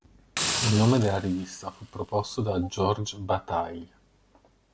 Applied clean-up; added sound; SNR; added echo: none; Hiss; 6 dB; none.